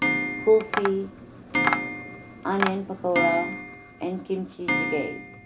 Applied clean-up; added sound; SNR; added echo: none; Tap + Clock; 1 dB; none.